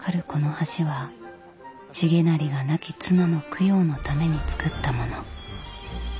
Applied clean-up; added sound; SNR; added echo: none; none; none; none.